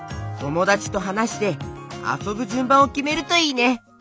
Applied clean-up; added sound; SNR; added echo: none; none; none; none.